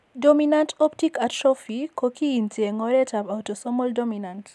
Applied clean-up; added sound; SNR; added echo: none; none; none; none.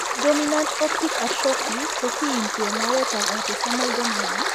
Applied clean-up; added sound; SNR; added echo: none; Stream; -1 dB; none.